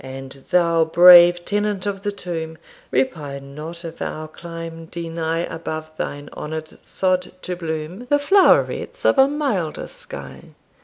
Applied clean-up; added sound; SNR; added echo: none; none; none; none.